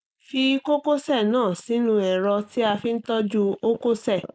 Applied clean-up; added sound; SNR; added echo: neural mask model Resemble Enhance denoiser.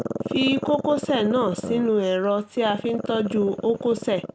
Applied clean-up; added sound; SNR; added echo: none; Growling; 9 dB; none.